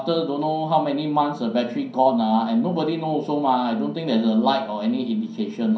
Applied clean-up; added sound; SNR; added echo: none; none; none; reverberation time 0.6 s.